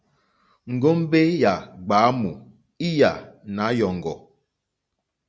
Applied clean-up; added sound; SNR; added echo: none; none; none; none.